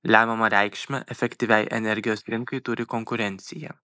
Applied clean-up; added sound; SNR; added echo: neural mask model Resemble Enhance denoiser.